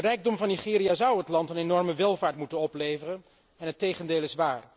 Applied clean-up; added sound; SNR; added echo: none; none; none; none.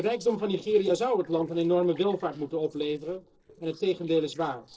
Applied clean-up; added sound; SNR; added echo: neural separator model SepFormer DNS4.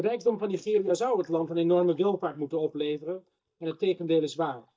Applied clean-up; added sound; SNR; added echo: neural mask model DeepFilterNet 3.